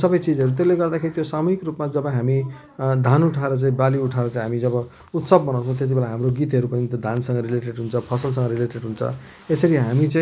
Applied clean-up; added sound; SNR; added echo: none; none; none; none.